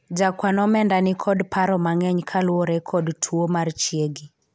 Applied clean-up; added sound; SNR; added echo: none; none; none; none.